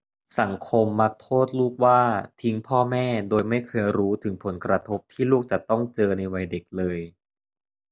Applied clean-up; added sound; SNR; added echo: none; none; none; none.